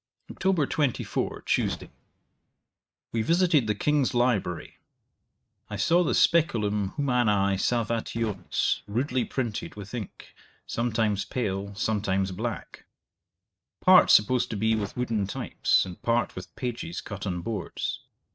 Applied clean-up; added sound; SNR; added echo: neural mask model RNNoise.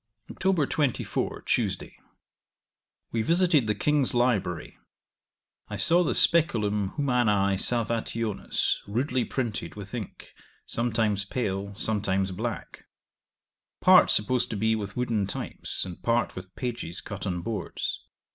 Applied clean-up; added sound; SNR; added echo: none; none; none; none.